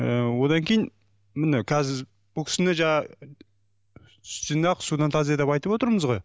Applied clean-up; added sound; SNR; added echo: none; none; none; none.